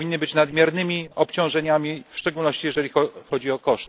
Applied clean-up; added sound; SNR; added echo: neural separator model SepFormer DNS4.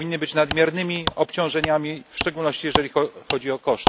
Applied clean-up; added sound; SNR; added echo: none; Wood; 5 dB; none.